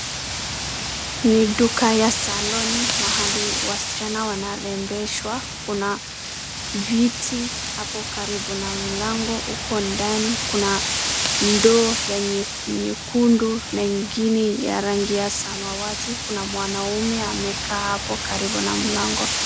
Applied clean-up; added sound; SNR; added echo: none; Wind; 3 dB; none.